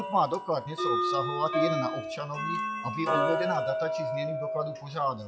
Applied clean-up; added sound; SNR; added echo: classical method log-MMSE.